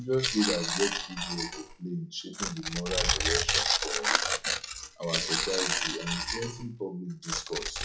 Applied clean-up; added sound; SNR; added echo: classical method log-MMSE.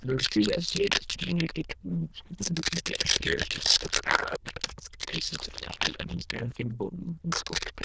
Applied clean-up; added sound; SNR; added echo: neural diffusion model UNIVERSE++.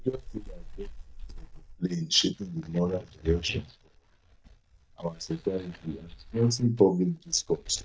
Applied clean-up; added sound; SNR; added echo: neural mask model DeepFilterNet 3.